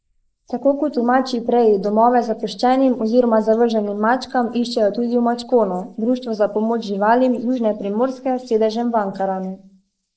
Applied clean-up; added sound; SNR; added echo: neural mask model Resemble Enhance denoiser.